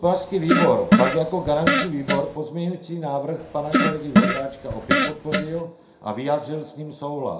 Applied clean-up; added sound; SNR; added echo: none; Fart; -3 dB; reverberation time 0.4 s.